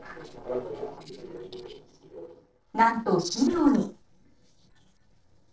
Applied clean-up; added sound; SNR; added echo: neural separator model SepFormer DNS4.